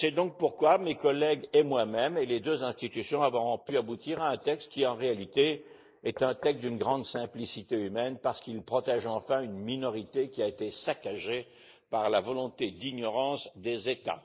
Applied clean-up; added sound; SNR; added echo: neural mask model Resemble Enhance denoiser.